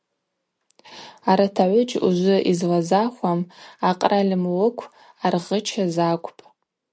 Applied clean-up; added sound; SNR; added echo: none; none; none; none.